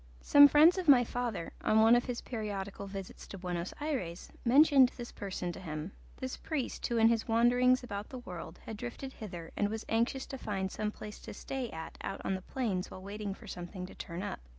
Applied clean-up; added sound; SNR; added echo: none; none; none; none.